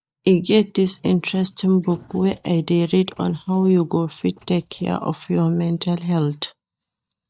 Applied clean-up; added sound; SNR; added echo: neural mask model DeepFilterNet 3.